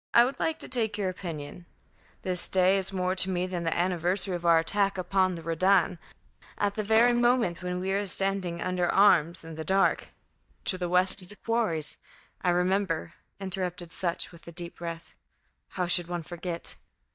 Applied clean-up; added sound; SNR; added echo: neural mask model DeepFilterNet 3.